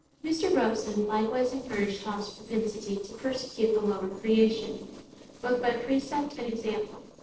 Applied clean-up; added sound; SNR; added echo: neural separator model SepFormer DNS4.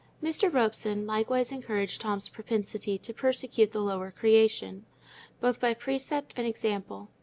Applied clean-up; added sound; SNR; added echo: none; none; none; none.